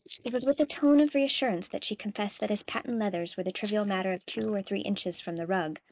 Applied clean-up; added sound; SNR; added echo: neural mask model Resemble Enhance denoiser.